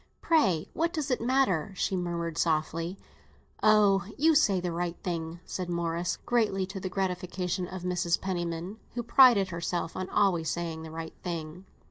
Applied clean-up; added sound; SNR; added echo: none; none; none; none.